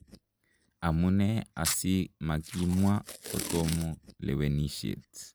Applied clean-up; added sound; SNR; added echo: none; Packing tape, duct tape; 12 dB; none.